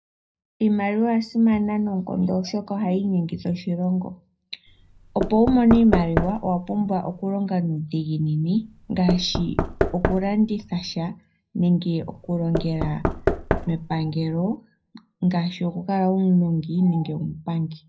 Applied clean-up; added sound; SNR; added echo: none; Knock / Wood; 5 dB; reverberation time 0.3 s.